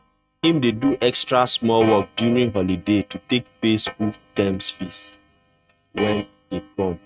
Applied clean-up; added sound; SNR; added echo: neural mask model RNNoise.